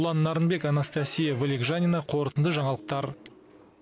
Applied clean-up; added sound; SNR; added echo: none; none; none; none.